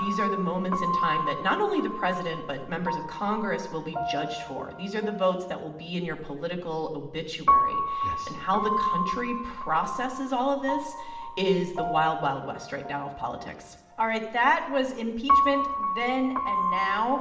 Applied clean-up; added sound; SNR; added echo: none; Piano; 2 dB; reverberation time 0.9 s.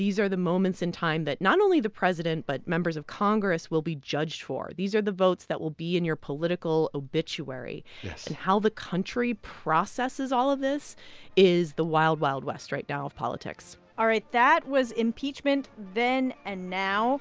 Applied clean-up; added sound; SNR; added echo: none; none; none; none.